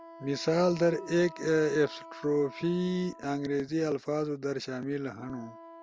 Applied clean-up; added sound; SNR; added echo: none; Wind instrument, woodwind instrument; 19 dB; none.